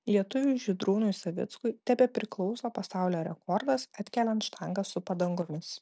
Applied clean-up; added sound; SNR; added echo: none; none; none; none.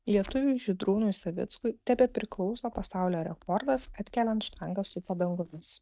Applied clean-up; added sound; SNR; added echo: neural mask model DeepFilterNet 3.